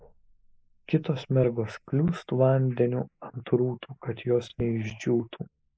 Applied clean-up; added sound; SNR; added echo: neural mask model Resemble Enhance denoiser.